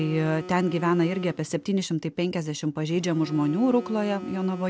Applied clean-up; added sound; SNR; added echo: none; Telephone; 15 dB; none.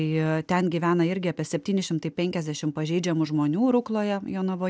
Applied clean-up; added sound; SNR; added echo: none; none; none; none.